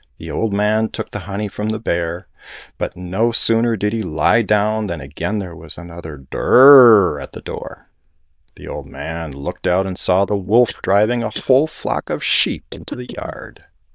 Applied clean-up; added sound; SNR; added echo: neural diffusion model UNIVERSE++.